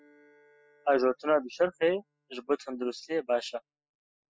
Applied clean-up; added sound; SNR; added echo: classical method spectral subtraction.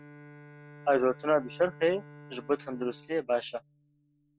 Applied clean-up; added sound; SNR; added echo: none; Bowed string instrument; 20 dB; none.